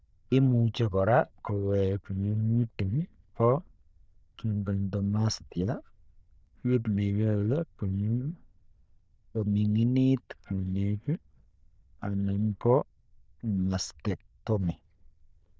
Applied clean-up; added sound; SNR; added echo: neural diffusion model UNIVERSE++.